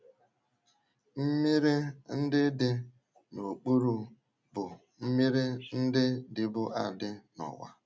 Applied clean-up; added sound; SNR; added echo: none; none; none; none.